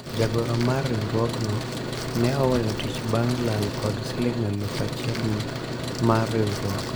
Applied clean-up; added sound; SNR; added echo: none; Truck; 4 dB; none.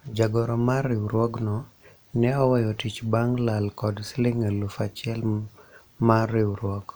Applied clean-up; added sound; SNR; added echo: none; none; none; none.